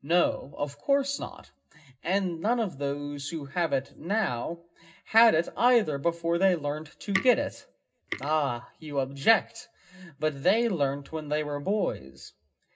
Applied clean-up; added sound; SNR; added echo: none; Tick; 11 dB; reverberation time 0.2 s.